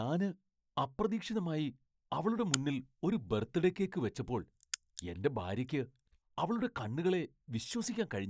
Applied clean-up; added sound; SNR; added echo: neural mask model DeepFilterNet 3.